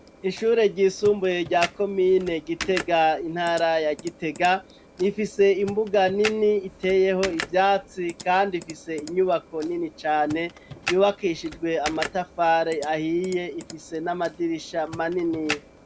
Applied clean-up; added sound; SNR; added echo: none; Computer keyboard; 15 dB; none.